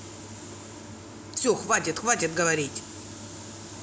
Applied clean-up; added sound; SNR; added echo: none; none; none; none.